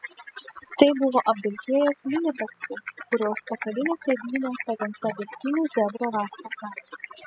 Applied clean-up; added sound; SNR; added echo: classical method spectral subtraction.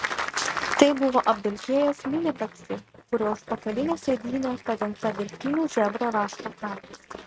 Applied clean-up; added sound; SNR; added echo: neural mask model RNNoise.